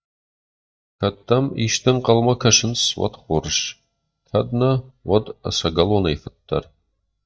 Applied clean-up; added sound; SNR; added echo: neural mask model DeepFilterNet 3.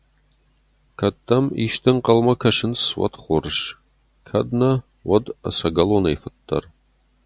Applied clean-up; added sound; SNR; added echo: none; none; none; none.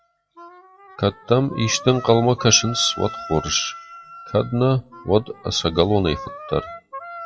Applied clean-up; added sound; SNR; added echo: classical method WPE with log-MMSE.